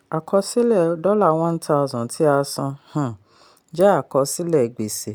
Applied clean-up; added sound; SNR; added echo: none; none; none; none.